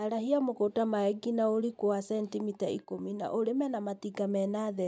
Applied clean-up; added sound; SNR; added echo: none; none; none; none.